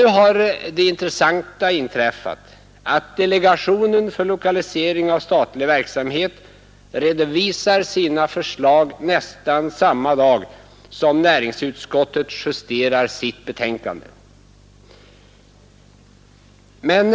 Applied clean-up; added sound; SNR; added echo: none; none; none; none.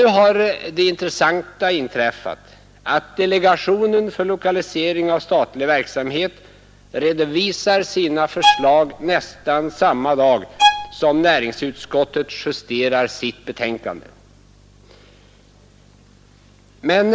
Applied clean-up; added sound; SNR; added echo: none; Bowed string instrument; 3 dB; none.